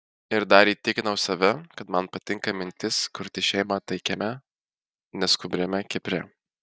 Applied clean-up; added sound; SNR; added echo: neural mask model DeepFilterNet 3.